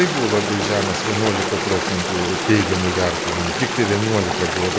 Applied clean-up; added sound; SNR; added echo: none; Stream; 1 dB; none.